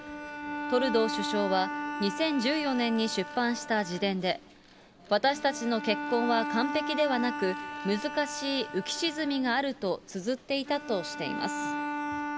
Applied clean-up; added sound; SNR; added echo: none; Bowed string instrument; 6 dB; none.